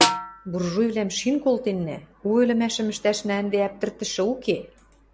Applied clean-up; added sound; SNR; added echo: none; Snare drum; 1 dB; none.